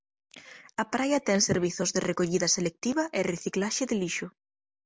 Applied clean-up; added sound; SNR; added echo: none; none; none; none.